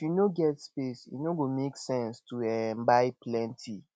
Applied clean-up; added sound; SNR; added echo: none; none; none; none.